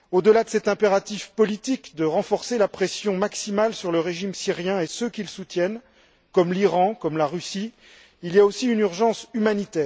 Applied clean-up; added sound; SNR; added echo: none; none; none; none.